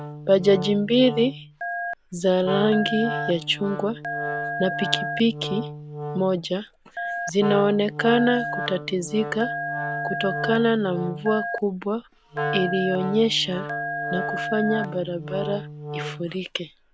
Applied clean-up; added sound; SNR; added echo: none; Wind instrument, woodwind instrument + Telephone; 6 dB; none.